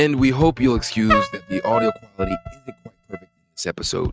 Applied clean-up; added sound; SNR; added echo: neural mask model RNNoise.